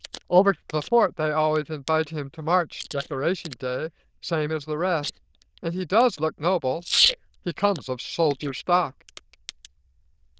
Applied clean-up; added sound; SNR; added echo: neural diffusion model UNIVERSE++.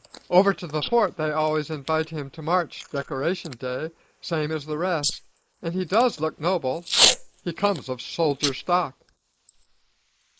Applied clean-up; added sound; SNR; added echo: neural mask model Resemble Enhance denoiser.